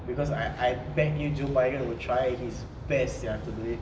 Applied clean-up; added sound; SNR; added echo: none; none; none; none.